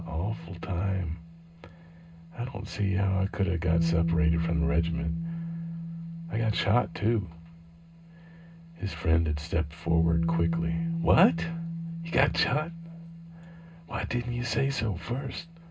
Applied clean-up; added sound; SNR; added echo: none; Bass guitar; 4 dB; reverberation time 0.2 s.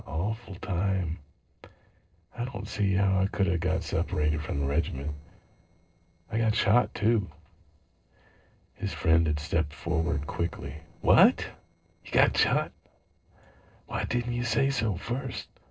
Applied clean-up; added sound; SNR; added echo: neural separator model SepFormer DNS4.